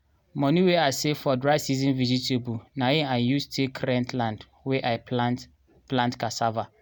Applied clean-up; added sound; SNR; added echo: none; none; none; none.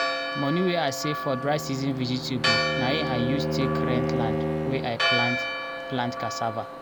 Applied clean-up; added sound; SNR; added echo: none; Bowed string instrument + Church bell; -1 dB; none.